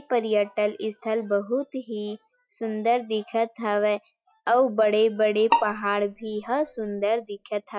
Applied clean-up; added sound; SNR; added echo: classical method log-MMSE.